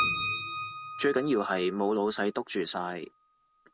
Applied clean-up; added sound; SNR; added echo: none; Keyboard (musical); 6 dB; none.